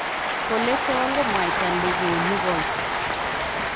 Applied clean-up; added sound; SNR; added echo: none; Cheering; -3 dB; none.